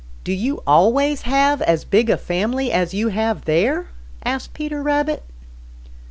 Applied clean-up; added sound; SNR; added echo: none; none; none; none.